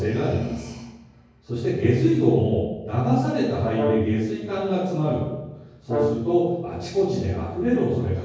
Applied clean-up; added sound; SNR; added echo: none; Brass instrument; 7 dB; reverberation time 1.3 s.